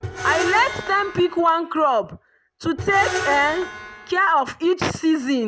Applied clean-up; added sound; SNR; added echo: none; Screech; 10 dB; none.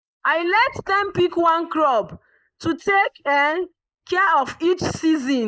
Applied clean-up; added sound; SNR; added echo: neural mask model Resemble Enhance denoiser.